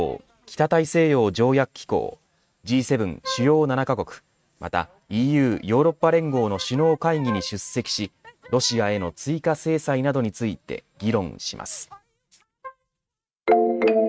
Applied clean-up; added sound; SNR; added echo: neural mask model RNNoise.